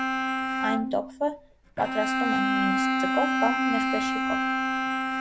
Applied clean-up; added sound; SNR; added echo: none; Bowed string instrument; -5 dB; none.